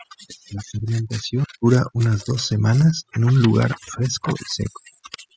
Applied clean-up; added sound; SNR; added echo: classical method spectral subtraction.